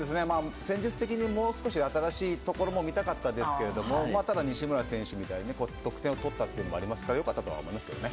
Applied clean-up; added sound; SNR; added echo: none; none; none; none.